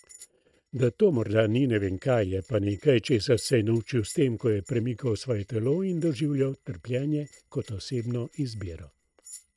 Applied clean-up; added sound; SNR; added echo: neural mask model RNNoise.